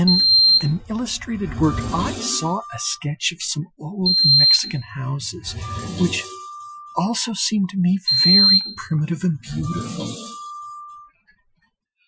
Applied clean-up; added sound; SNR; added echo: classical method Wiener filter.